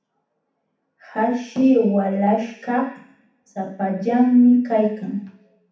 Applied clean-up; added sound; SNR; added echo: none; none; none; reverberation time 0.7 s.